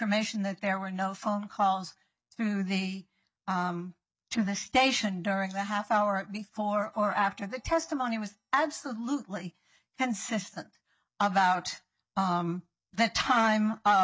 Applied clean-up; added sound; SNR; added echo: neural mask model DeepFilterNet 3.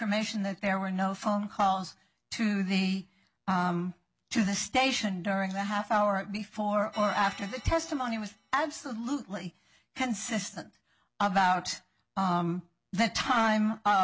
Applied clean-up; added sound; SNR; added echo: none; Organ; 19 dB; none.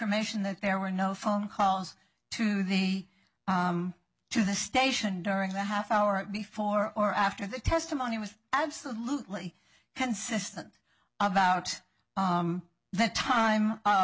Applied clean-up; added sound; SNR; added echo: none; none; none; none.